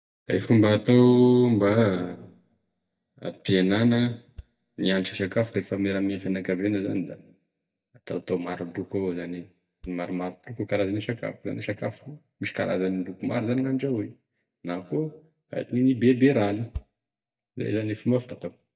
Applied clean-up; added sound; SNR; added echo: neural mask model DeepFilterNet 3.